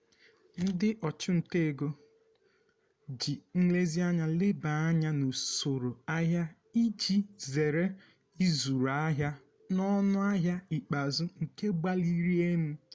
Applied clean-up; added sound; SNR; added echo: none; none; none; none.